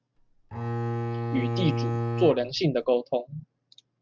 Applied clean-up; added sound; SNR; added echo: none; Bowed string instrument; 1 dB; none.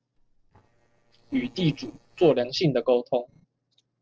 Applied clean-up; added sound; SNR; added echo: neural separator model SepFormer DNS4.